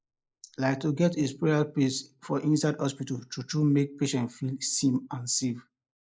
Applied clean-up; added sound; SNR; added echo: neural mask model Resemble Enhance denoiser.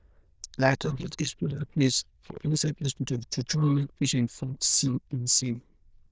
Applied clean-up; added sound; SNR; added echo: neural diffusion model UNIVERSE++.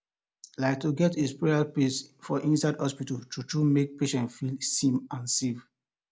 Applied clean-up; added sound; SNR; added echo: none; none; none; none.